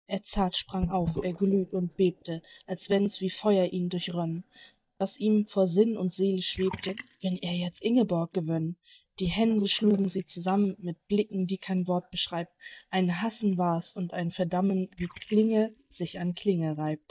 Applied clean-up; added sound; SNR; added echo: neural mask model DeepFilterNet 3.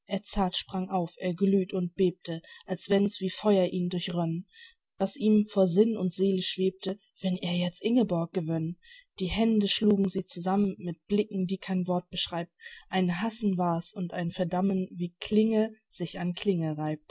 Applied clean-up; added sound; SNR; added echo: none; none; none; none.